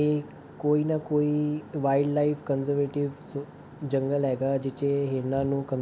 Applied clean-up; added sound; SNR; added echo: none; none; none; none.